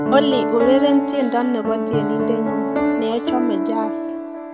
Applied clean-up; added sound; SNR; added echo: none; Piano; 0 dB; none.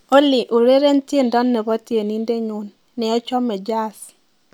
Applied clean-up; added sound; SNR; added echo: none; none; none; none.